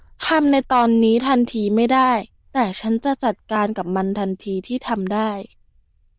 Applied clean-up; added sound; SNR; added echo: neural diffusion model UNIVERSE++.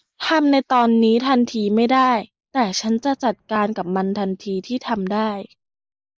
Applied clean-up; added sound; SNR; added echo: neural mask model Resemble Enhance denoiser.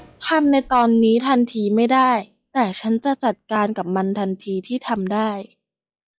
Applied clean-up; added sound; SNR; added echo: classical method log-MMSE.